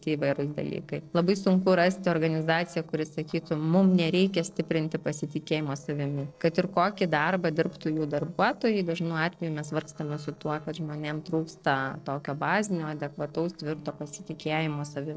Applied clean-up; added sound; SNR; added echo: neural separator model SepFormer DNS4.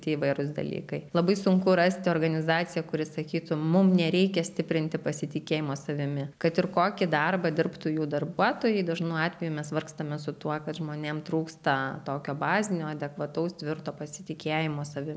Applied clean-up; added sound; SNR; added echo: none; none; none; none.